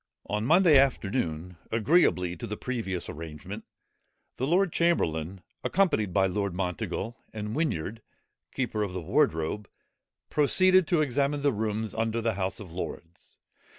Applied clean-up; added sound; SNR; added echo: none; Car; 10 dB; none.